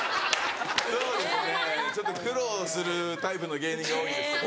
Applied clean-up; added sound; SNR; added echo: none; none; none; none.